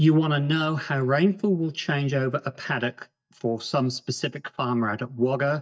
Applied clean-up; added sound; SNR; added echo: neural mask model DeepFilterNet 3.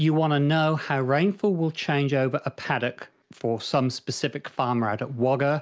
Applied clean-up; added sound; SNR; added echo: none; none; none; none.